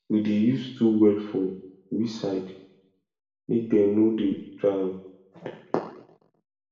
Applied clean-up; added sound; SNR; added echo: none; none; none; reverberation time 0.7 s.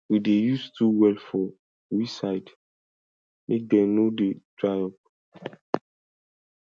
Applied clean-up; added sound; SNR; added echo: none; none; none; none.